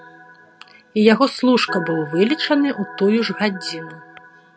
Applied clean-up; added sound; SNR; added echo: none; Organ; 15 dB; none.